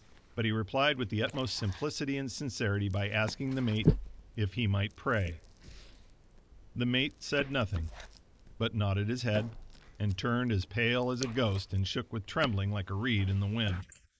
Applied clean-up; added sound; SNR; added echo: neural mask model Resemble Enhance denoiser.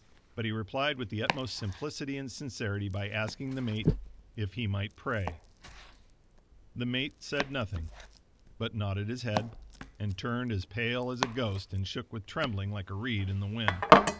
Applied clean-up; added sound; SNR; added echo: none; Domestic sounds, home sounds; 0 dB; none.